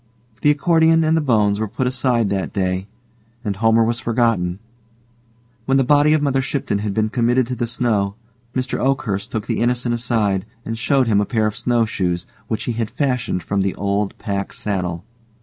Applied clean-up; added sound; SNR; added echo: none; none; none; none.